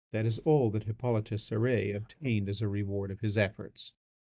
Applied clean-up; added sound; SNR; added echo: neural mask model DeepFilterNet 3.